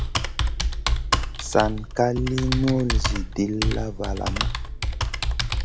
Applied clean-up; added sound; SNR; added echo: none; Computer keyboard; -2 dB; none.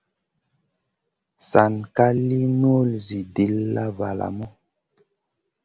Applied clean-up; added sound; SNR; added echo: none; none; none; none.